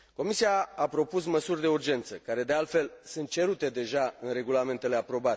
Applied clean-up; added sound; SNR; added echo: none; none; none; none.